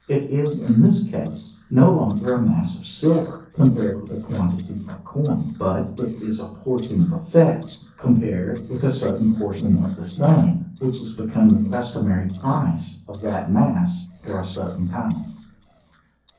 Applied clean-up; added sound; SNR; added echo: neural separator model SepFormer DNS4.